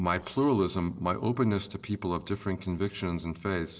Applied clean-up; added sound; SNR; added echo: neural separator model SepFormer DNS4.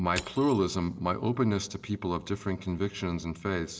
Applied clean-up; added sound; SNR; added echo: none; Crushing; 15 dB; reverberation time 1.8 s.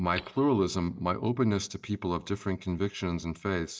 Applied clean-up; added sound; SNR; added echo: neural mask model DeepFilterNet 3.